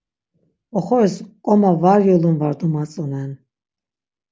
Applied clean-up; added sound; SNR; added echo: none; none; none; none.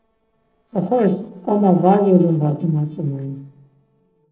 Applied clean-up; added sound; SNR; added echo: neural separator model SepFormer DNS4.